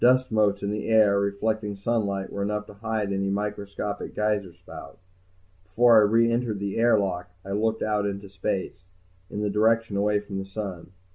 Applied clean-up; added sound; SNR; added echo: none; none; none; none.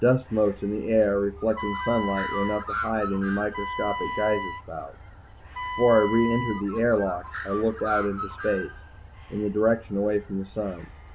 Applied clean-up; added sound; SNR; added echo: none; Bird + Wind instrument, woodwind instrument; 9 dB; none.